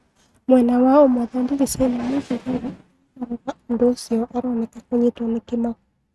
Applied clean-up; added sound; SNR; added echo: neural mask model RNNoise.